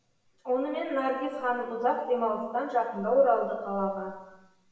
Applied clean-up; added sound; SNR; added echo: none; none; none; reverberation time 1.1 s.